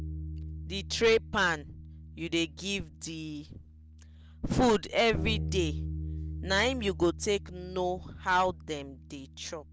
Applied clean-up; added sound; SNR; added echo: none; Bass guitar; 9 dB; none.